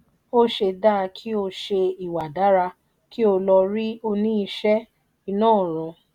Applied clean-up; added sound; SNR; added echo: none; none; none; none.